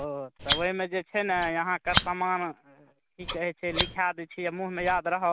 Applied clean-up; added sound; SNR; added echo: none; Scissors; 5 dB; none.